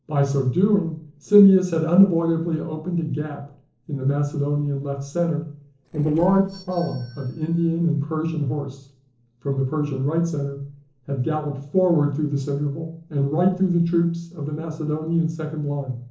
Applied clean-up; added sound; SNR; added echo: neural separator model SepFormer DNS4.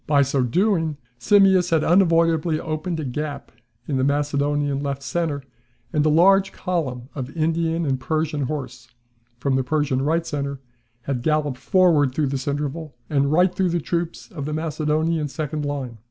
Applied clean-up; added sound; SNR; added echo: none; none; none; none.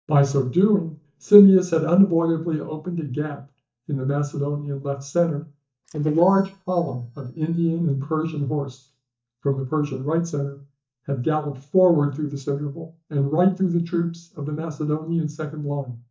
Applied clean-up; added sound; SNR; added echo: neural mask model DeepFilterNet 3.